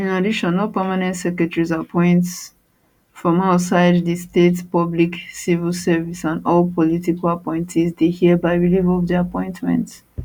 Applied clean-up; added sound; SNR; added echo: none; none; none; none.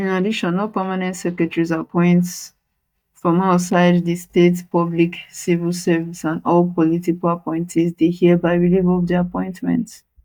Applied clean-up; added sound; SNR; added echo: neural mask model DeepFilterNet 3.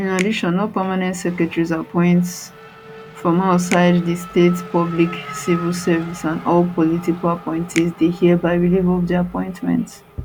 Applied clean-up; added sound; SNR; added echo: none; Finger snapping + Race car, auto racing / Accelerating, revving, vroom; 17 dB; none.